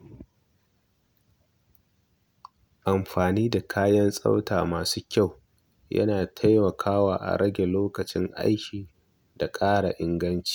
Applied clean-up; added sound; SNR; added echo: none; none; none; none.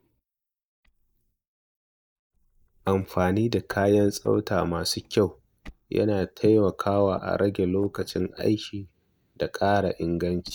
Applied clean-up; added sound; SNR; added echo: neural mask model DeepFilterNet 3.